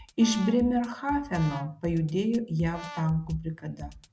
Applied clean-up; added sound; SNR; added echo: none; Drum kit + Brass instrument; 15 dB; none.